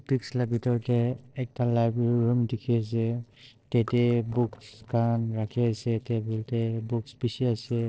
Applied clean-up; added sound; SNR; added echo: neural separator model SepFormer DNS4.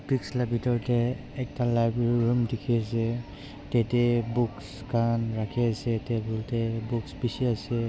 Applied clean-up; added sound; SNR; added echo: none; none; none; none.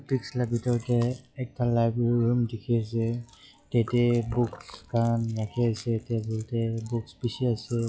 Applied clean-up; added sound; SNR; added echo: classical method log-MMSE.